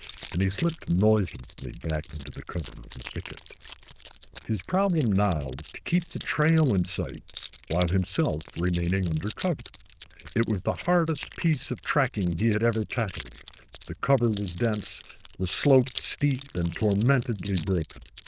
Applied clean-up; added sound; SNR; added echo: neural diffusion model UNIVERSE++.